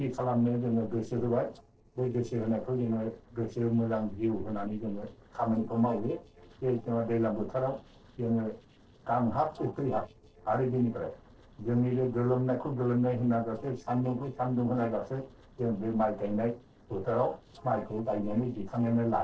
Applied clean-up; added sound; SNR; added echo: neural separator model SepFormer DNS4.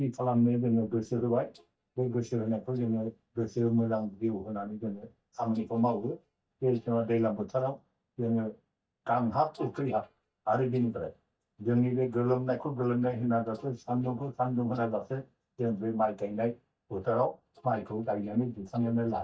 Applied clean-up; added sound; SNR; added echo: neural mask model DeepFilterNet 3.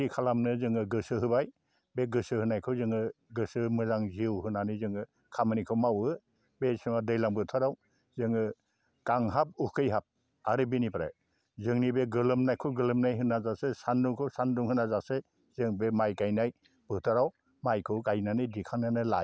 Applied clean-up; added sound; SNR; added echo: none; none; none; none.